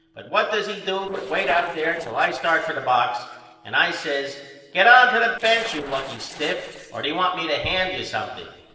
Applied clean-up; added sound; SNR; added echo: neural separator model SepFormer DNS4.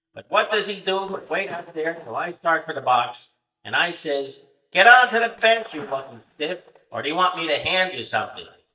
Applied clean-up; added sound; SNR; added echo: neural mask model DeepFilterNet 3.